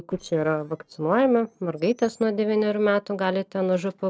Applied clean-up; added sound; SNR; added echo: neural separator model SepFormer DNS4.